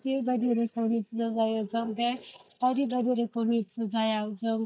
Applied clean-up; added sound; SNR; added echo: neural mask model DeepFilterNet 3.